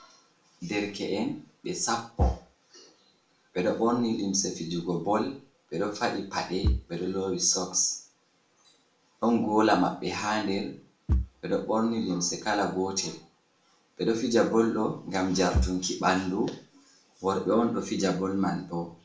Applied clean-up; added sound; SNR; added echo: none; Bass drum / Thump, thud; 9 dB; reverberation time 0.4 s.